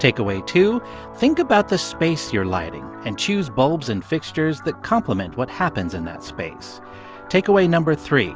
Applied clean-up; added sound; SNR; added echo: none; none; none; none.